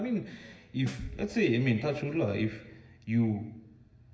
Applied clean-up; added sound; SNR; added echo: none; Snare drum; 19 dB; reverberation time 0.9 s.